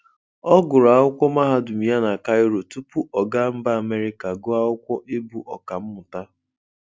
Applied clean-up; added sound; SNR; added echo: none; none; none; none.